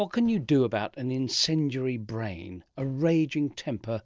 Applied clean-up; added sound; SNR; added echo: neural separator model SepFormer DNS4.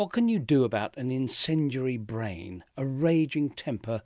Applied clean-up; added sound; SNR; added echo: none; none; none; none.